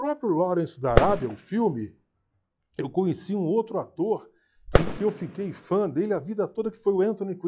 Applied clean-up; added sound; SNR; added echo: classical method log-MMSE.